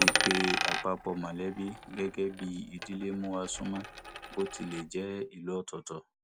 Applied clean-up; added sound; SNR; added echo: none; Coin (dropping); 0 dB; none.